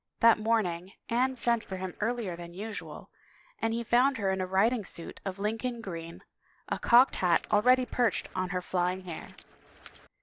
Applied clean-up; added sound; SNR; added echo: neural separator model SepFormer DNS4.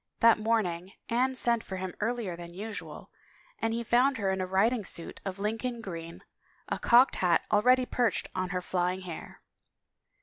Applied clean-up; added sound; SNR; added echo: none; none; none; none.